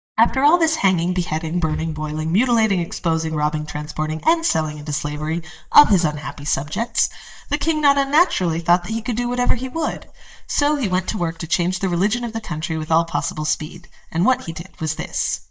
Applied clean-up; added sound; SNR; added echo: neural mask model DeepFilterNet 3.